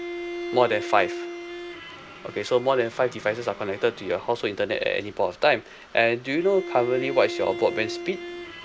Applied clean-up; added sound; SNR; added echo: none; Bowed string instrument; 11 dB; none.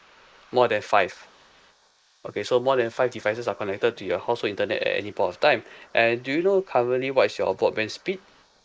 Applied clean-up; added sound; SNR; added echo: neural mask model Resemble Enhance denoiser.